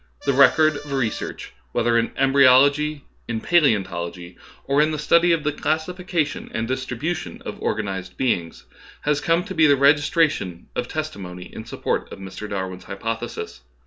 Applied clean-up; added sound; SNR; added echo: none; Accordion; 16 dB; none.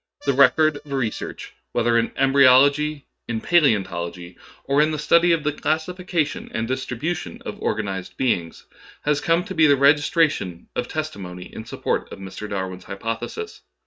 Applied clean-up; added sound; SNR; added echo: neural mask model RNNoise.